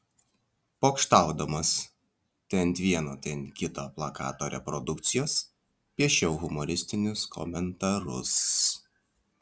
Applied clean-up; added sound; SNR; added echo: none; none; none; none.